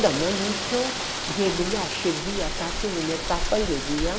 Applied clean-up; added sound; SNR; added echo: none; Rain; 2 dB; none.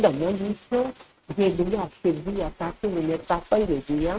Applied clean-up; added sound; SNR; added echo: neural mask model RNNoise.